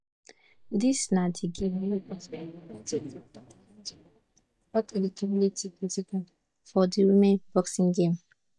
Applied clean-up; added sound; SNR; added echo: neural mask model DeepFilterNet 3.